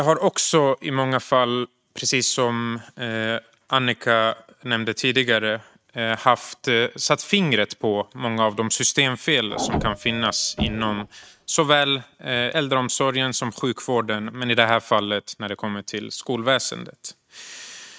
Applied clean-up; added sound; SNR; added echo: neural mask model RNNoise.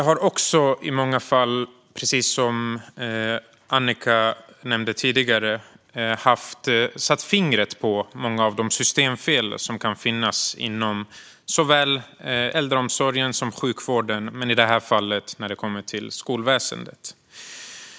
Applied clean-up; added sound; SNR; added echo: none; none; none; none.